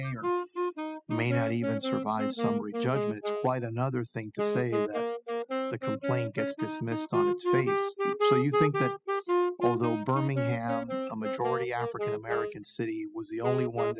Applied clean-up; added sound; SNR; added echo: classical method spectral subtraction.